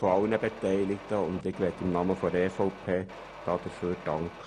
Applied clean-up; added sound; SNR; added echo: none; Mechanisms; 15 dB; none.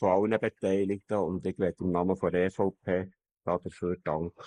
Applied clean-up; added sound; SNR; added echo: neural mask model Resemble Enhance denoiser.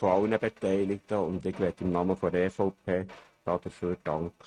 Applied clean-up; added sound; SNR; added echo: neural mask model RNNoise.